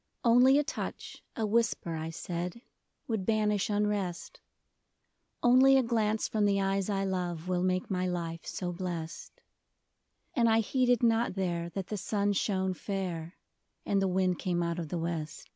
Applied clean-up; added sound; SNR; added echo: none; none; none; none.